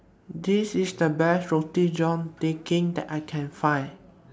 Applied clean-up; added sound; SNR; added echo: none; none; none; none.